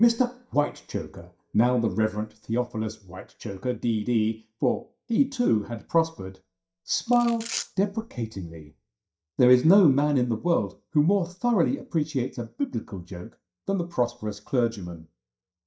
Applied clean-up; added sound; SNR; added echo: neural mask model DeepFilterNet 3.